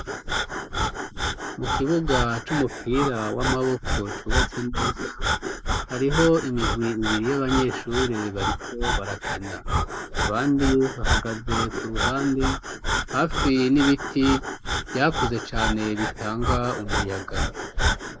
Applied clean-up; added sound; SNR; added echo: neural mask model Resemble Enhance denoiser.